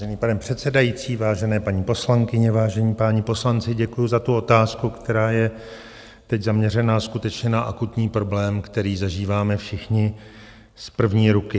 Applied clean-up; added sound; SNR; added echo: none; none; none; none.